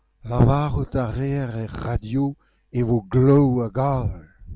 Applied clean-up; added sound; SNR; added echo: none; none; none; none.